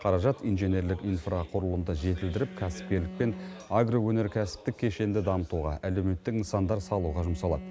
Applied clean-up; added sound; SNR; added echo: none; Bowed string instrument; 18 dB; none.